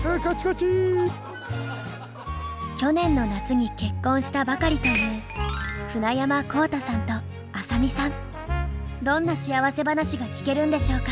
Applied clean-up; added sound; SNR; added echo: none; none; none; none.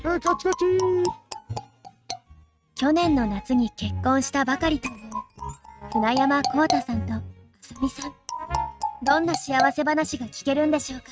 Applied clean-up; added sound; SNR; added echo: neural mask model RNNoise.